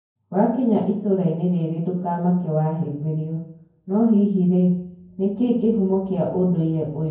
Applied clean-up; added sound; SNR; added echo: none; none; none; reverberation time 0.9 s.